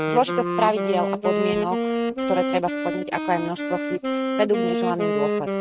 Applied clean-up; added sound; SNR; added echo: neural mask model RNNoise.